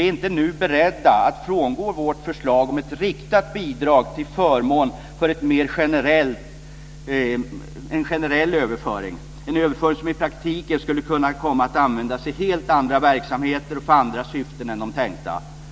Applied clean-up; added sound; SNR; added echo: none; none; none; none.